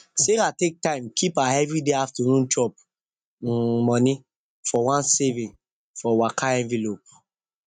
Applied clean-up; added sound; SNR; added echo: neural mask model RNNoise.